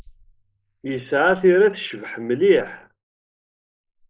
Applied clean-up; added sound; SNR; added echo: neural mask model Resemble Enhance denoiser.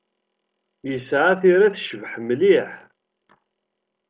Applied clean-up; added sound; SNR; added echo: none; none; none; none.